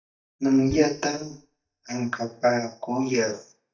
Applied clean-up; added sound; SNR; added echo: neural mask model DeepFilterNet 3.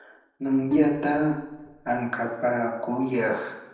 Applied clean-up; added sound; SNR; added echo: neural separator model SepFormer DNS4.